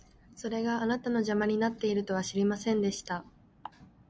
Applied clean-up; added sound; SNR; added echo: none; none; none; none.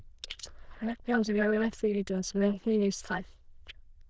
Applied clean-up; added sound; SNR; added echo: neural diffusion model UNIVERSE++.